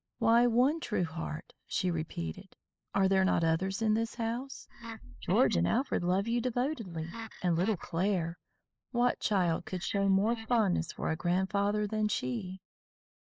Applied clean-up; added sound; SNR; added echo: neural mask model Resemble Enhance denoiser.